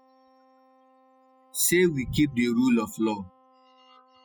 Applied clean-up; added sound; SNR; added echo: classical method spectral subtraction.